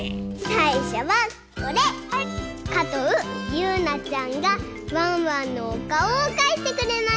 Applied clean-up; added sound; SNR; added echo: none; none; none; none.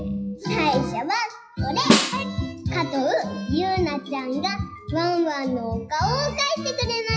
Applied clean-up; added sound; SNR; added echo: classical method WPE with log-MMSE.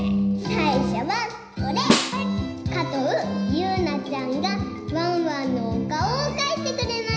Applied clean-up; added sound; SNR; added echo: none; Snare drum; 3 dB; reverberation time 0.9 s.